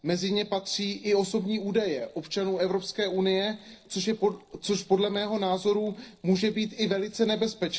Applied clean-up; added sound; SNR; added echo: neural separator model SepFormer DNS4.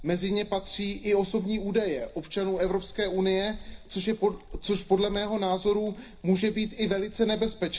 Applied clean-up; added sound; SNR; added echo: none; Liquid; 17 dB; reverberation time 0.5 s.